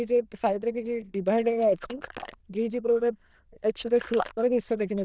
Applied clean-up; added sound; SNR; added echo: neural diffusion model UNIVERSE++.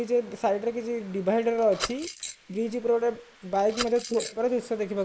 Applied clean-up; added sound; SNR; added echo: neural mask model Resemble Enhance denoiser.